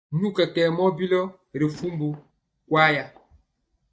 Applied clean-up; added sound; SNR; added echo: neural mask model DeepFilterNet 3.